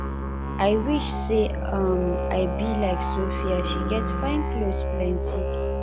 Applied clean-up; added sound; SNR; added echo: none; Musical instrument; -1 dB; none.